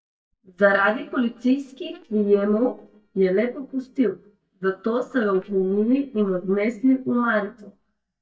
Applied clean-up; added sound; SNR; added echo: neural mask model DeepFilterNet 3.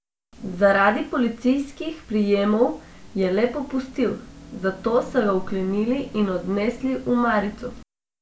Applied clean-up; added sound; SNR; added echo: none; none; none; none.